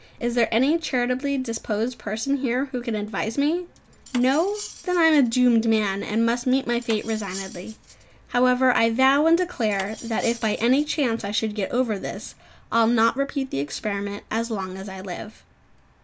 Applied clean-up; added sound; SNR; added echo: none; Cutlery, silverware; 19 dB; none.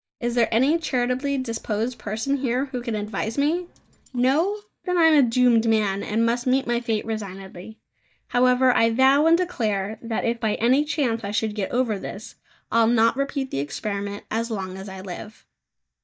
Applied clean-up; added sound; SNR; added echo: neural mask model DeepFilterNet 3.